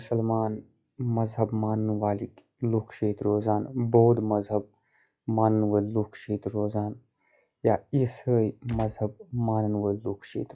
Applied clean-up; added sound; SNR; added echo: classical method log-MMSE.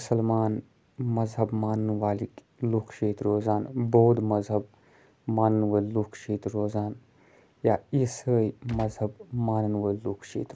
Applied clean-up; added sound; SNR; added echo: none; Gunshot, gunfire; 13 dB; none.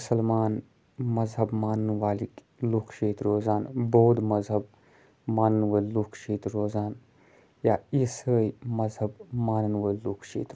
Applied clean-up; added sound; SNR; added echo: none; none; none; none.